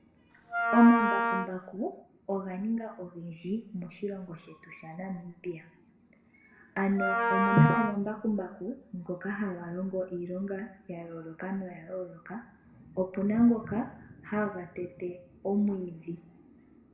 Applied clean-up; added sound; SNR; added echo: none; Wind instrument, woodwind instrument; -2 dB; reverberation time 0.6 s.